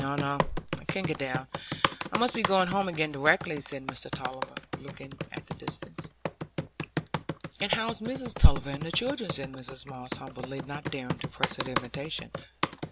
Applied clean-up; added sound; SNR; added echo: none; Computer keyboard; 4 dB; none.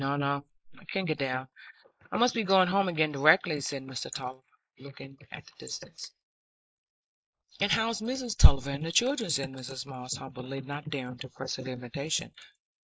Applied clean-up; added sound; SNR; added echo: neural mask model Resemble Enhance denoiser.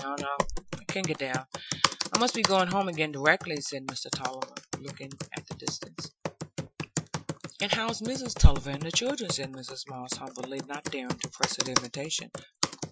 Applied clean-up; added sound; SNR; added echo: classical method Wiener filter.